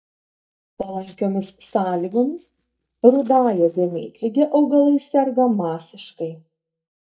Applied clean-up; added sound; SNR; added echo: neural mask model DeepFilterNet 3.